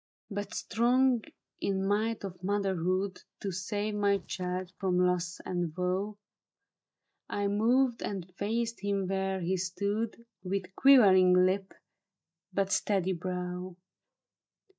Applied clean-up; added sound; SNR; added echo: neural mask model DeepFilterNet 3.